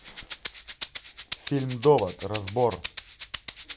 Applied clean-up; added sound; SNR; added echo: none; Rattle (instrument); -3 dB; none.